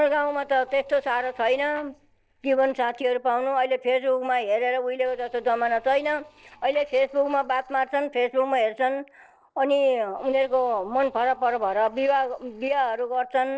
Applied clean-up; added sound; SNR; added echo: neural separator model SepFormer DNS4.